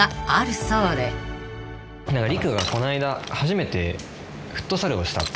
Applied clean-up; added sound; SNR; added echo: none; Shatter; 15 dB; none.